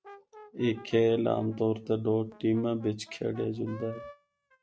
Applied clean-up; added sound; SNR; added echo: neural mask model RNNoise.